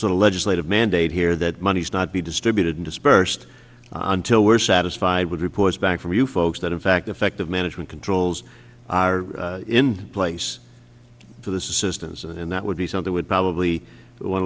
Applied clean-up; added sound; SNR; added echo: none; none; none; none.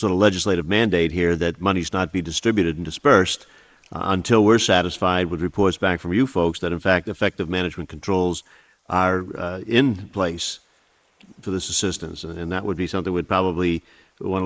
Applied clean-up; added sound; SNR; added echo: neural mask model Resemble Enhance denoiser.